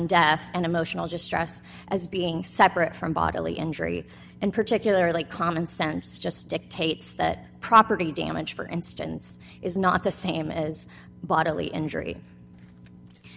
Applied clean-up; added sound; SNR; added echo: none; none; none; none.